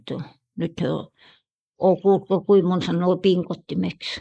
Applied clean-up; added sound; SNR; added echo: neural mask model Resemble Enhance denoiser.